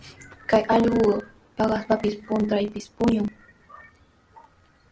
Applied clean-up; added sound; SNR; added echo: none; none; none; none.